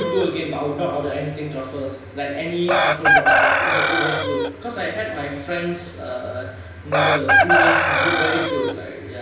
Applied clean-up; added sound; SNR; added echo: none; Chicken, rooster; -5 dB; reverberation time 0.9 s.